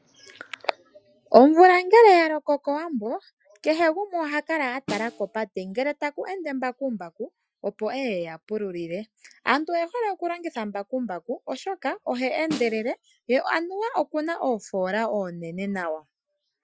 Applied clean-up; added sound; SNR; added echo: classical method Wiener filter.